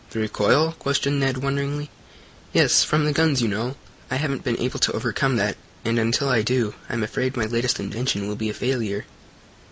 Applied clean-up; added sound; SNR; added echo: none; none; none; none.